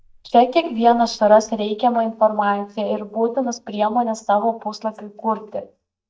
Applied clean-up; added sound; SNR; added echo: neural mask model DeepFilterNet 3.